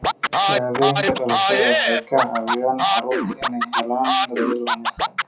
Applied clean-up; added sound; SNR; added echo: classical method WPE with log-MMSE.